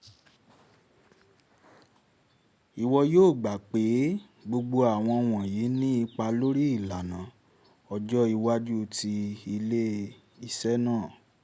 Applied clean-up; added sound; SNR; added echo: none; none; none; none.